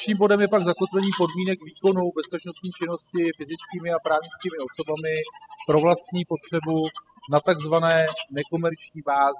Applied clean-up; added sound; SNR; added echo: classical method spectral subtraction.